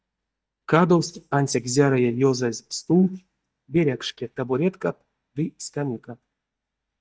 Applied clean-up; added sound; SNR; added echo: neural mask model DeepFilterNet 3.